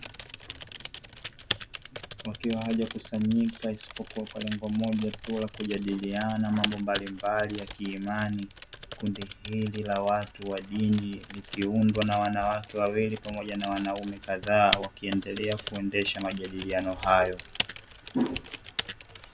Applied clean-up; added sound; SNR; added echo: none; Typing; 10 dB; none.